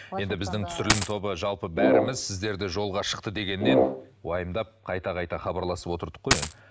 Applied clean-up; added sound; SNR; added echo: none; Coin (dropping) + Brass instrument; -4 dB; none.